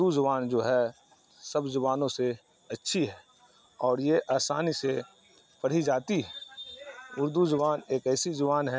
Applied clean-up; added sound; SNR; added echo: none; none; none; none.